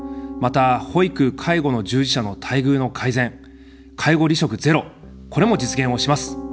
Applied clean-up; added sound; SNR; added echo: none; Piano; 14 dB; none.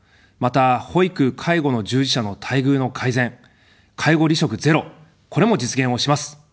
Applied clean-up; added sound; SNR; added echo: none; none; none; none.